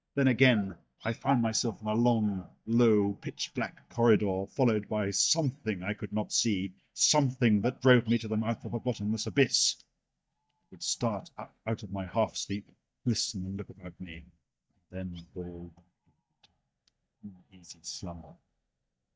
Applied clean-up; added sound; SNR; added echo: neural mask model DeepFilterNet 3.